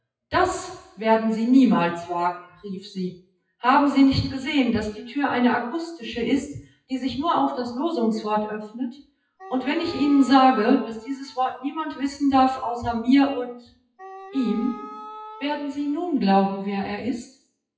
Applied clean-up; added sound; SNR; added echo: classical method WPE with log-MMSE.